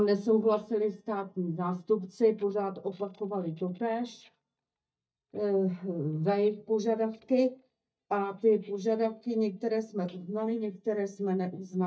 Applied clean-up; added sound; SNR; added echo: neural mask model DeepFilterNet 3.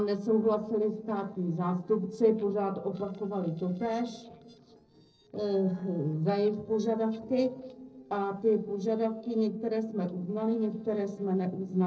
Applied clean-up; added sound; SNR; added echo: neural separator model SepFormer DNS4.